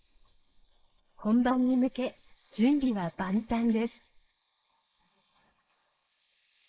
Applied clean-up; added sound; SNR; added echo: neural mask model Resemble Enhance denoiser.